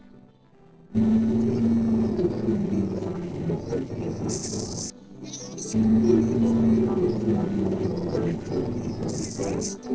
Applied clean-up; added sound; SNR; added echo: neural separator model SepFormer DNS4.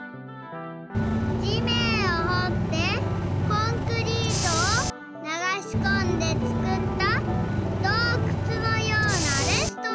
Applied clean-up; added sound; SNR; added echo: none; Bus / Engine; -4 dB; none.